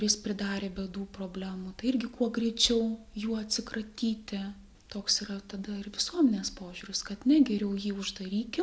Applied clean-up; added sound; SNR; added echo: none; none; none; none.